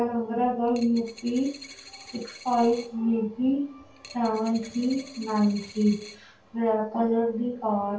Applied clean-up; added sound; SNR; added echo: none; Coin (dropping); 19 dB; reverberation time 0.2 s.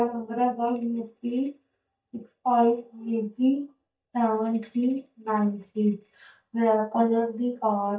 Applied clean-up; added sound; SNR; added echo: neural mask model DeepFilterNet 3.